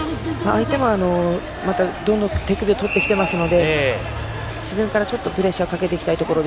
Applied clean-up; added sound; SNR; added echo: none; none; none; none.